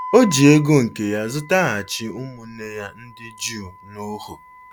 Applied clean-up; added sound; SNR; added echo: none; Wind instrument, woodwind instrument; 18 dB; none.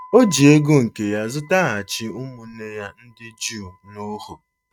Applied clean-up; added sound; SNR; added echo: neural mask model RNNoise.